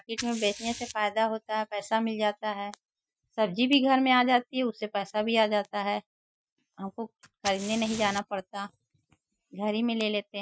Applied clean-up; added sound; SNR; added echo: classical method Wiener filter.